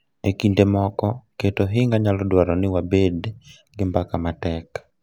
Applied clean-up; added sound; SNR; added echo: none; none; none; none.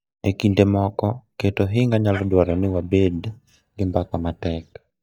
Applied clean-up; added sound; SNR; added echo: neural mask model DeepFilterNet 3.